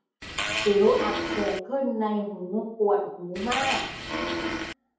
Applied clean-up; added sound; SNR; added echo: none; Fart; 3 dB; reverberation time 0.7 s.